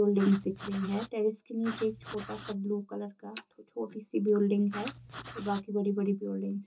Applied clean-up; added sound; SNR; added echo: none; Writing; 14 dB; reverberation time 0.2 s.